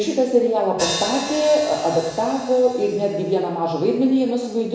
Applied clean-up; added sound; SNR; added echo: none; Hi-hat; 13 dB; reverberation time 1.0 s.